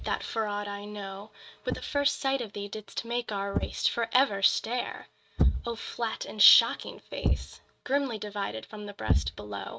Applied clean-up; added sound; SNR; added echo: neural mask model RNNoise.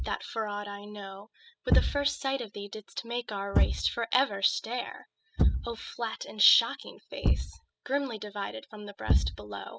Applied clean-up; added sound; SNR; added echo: classical method spectral subtraction.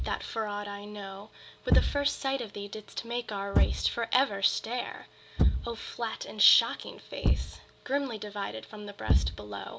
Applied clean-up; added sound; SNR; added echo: none; Thump, thud; -1 dB; none.